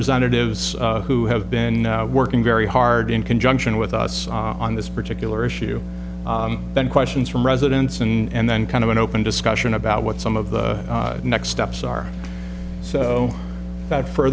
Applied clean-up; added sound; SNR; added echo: none; none; none; none.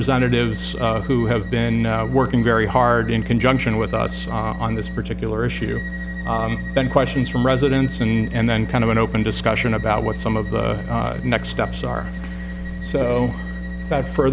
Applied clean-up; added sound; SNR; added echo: none; Bowed string instrument; 18 dB; none.